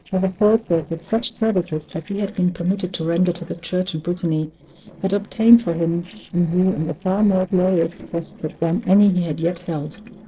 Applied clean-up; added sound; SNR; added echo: neural separator model SepFormer DNS4.